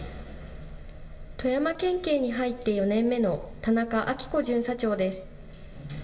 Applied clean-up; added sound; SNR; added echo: none; none; none; reverberation time 2.2 s.